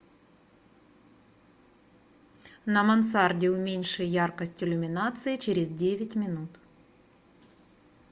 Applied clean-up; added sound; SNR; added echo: none; none; none; none.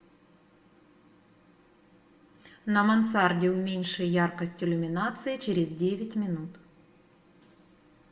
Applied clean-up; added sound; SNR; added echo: none; none; none; reverberation time 0.8 s.